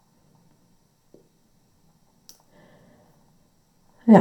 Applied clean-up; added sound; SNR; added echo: none; none; none; reverberation time 0.5 s.